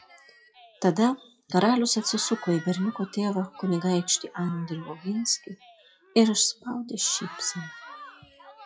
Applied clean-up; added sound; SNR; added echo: classical method WPE with log-MMSE.